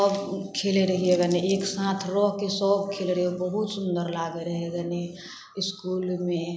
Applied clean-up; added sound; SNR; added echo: none; none; none; none.